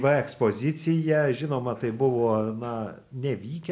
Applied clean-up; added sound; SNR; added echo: none; none; none; none.